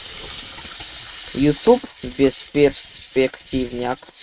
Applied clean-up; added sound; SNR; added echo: neural mask model RNNoise.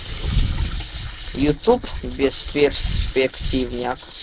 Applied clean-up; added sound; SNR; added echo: neural separator model SepFormer DNS4.